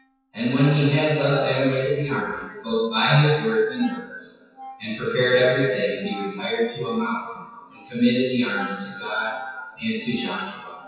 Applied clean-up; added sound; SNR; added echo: classical method WPE with log-MMSE.